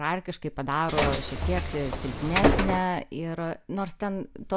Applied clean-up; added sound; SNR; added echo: none; Bus; -3 dB; none.